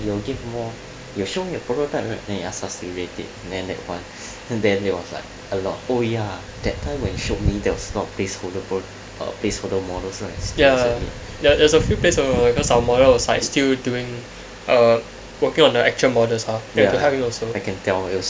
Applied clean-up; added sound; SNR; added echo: none; none; none; none.